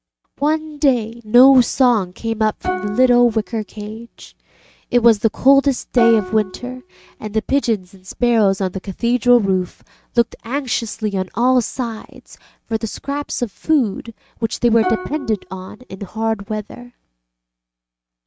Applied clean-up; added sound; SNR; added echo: neural mask model RNNoise.